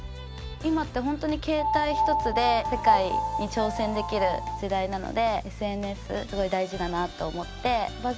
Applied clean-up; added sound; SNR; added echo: none; Piano; -1 dB; none.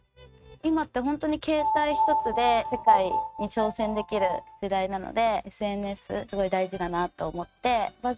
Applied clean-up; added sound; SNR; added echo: neural mask model RNNoise.